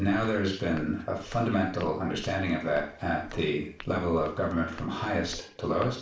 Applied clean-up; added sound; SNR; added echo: none; Walk, footsteps; 20 dB; reverberation time 0.4 s.